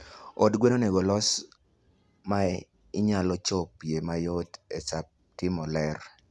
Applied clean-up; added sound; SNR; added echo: none; none; none; none.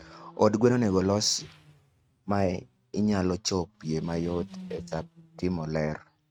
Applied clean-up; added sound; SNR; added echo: neural mask model RNNoise.